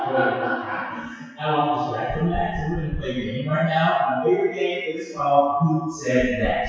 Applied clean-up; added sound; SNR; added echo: classical method WPE with log-MMSE.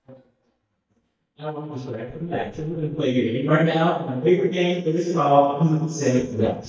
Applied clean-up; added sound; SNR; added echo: neural mask model DeepFilterNet 3.